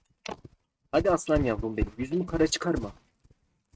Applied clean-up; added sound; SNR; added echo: neural mask model RNNoise.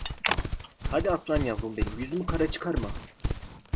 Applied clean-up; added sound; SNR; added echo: none; Livestock, farm animals, working animals; 1 dB; none.